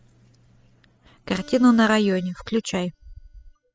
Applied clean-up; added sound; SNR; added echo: classical method spectral subtraction.